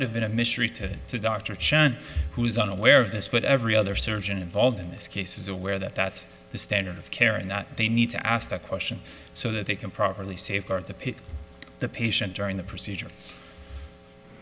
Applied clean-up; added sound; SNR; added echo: none; none; none; none.